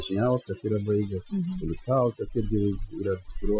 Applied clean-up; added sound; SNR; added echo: classical method Wiener filter.